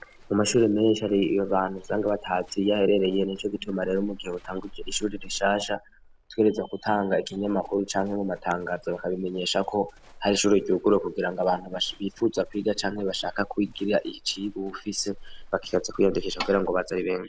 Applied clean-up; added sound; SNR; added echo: none; Livestock, farm animals, working animals; 18 dB; none.